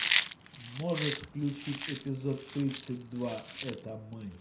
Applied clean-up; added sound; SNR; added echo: none; Chewing, mastication; -4 dB; reverberation time 0.5 s.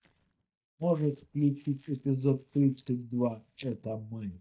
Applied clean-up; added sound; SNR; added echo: neural mask model DeepFilterNet 3.